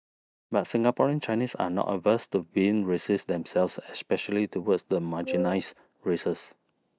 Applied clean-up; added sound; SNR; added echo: neural mask model DeepFilterNet 3.